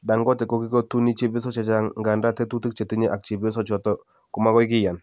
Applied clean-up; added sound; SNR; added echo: none; none; none; none.